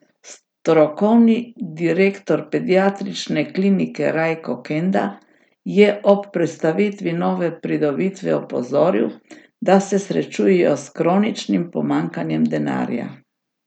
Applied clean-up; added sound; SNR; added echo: none; none; none; none.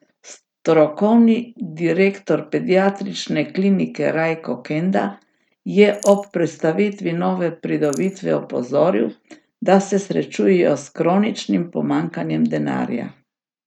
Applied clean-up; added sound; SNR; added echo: neural mask model RNNoise.